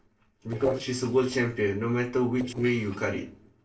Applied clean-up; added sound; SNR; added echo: neural separator model SepFormer DNS4.